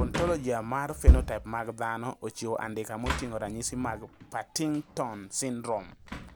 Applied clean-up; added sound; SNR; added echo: none; Wood; -2 dB; none.